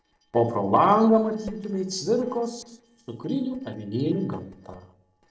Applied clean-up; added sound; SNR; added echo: neural separator model SepFormer DNS4.